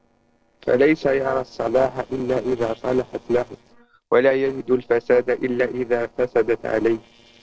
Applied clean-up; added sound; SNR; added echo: neural separator model SepFormer DNS4.